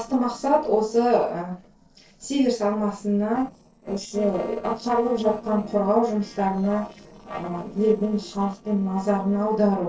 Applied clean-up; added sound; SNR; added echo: neural separator model SepFormer DNS4.